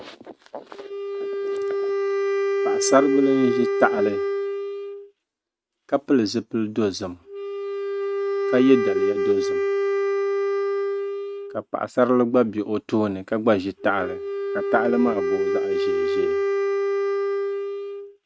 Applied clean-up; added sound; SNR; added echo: neural mask model RNNoise.